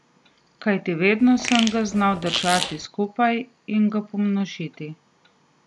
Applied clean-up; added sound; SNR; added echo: none; Fart; 6 dB; none.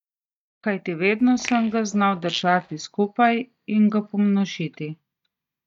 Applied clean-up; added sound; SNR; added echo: neural mask model DeepFilterNet 3.